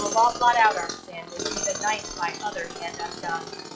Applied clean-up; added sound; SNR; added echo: classical method log-MMSE.